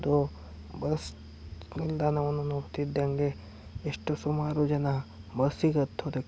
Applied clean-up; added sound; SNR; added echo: none; none; none; none.